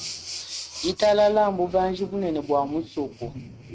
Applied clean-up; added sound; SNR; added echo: neural mask model RNNoise.